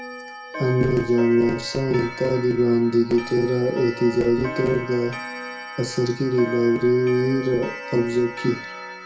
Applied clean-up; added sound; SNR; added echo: none; Clock; 12 dB; reverberation time 0.3 s.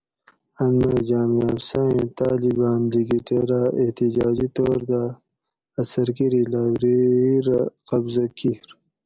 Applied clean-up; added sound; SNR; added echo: none; none; none; none.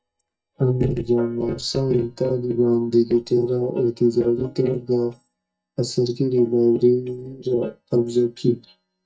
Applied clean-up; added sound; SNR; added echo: neural mask model DeepFilterNet 3.